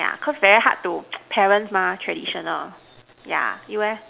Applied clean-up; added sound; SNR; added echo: none; none; none; none.